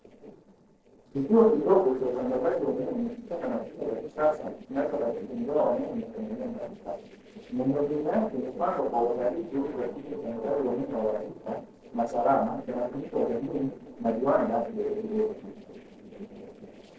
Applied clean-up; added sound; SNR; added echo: neural separator model SepFormer DNS4.